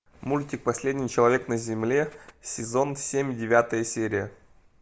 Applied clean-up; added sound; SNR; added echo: none; none; none; none.